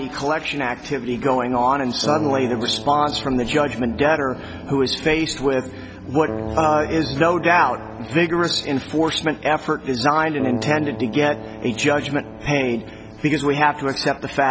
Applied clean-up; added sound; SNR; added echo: none; Keyboard (musical); 13 dB; none.